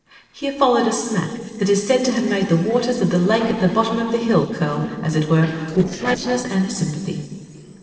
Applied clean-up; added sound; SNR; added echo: neural separator model SepFormer DNS4.